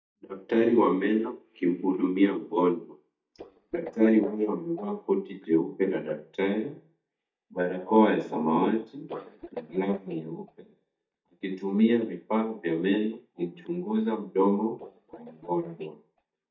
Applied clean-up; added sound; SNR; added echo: neural mask model DeepFilterNet 3.